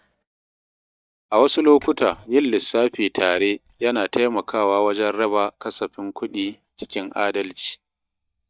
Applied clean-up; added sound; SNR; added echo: neural mask model DeepFilterNet 3.